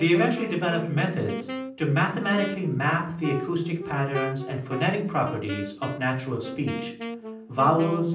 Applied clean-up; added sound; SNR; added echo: none; Wind instrument, woodwind instrument; 10 dB; reverberation time 0.6 s.